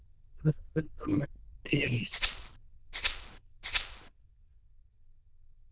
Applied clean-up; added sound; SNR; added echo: neural diffusion model UNIVERSE++.